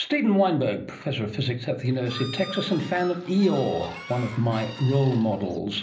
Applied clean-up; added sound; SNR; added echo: none; Bird / Fowl; 16 dB; reverberation time 0.5 s.